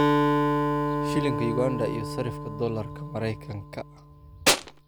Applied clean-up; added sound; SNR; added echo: none; Acoustic guitar + Tools; -4 dB; none.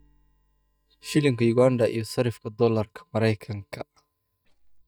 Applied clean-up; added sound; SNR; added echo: neural mask model DeepFilterNet 3.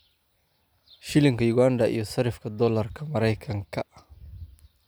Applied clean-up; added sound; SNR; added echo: none; none; none; none.